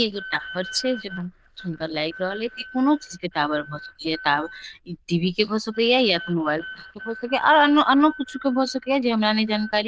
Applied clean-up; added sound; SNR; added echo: neural diffusion model UNIVERSE++.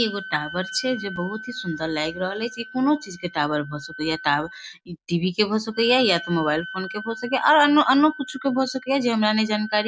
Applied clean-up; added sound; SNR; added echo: none; Wind instrument, woodwind instrument; 15 dB; none.